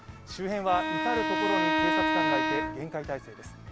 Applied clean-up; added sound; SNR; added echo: none; Bowed string instrument; -4 dB; none.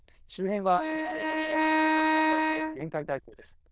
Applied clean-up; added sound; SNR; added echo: neural diffusion model UNIVERSE++.